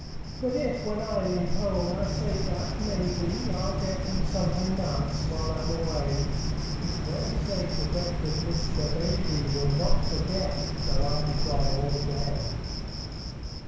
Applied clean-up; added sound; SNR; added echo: none; Cricket; -3 dB; reverberation time 1.1 s.